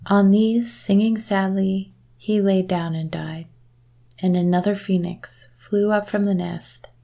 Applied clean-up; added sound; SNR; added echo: none; none; none; none.